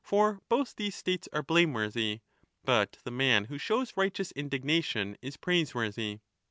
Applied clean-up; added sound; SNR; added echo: none; none; none; none.